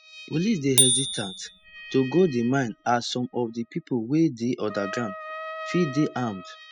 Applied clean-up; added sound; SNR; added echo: classical method spectral subtraction.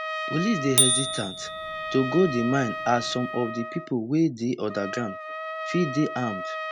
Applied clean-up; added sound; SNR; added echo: none; Trumpet + Bicycle bell; 4 dB; none.